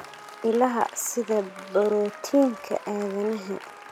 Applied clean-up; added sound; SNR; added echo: none; Applause + Trumpet; 17 dB; none.